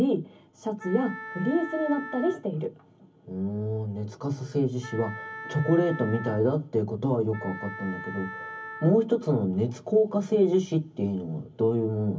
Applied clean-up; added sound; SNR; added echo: none; Wind instrument, woodwind instrument; 14 dB; reverberation time 0.3 s.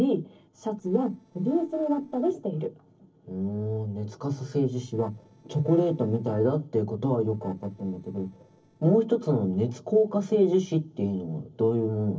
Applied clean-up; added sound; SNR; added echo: neural separator model SepFormer DNS4.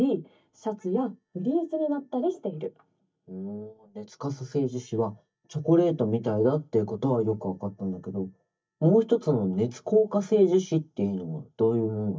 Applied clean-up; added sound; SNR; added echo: neural mask model DeepFilterNet 3.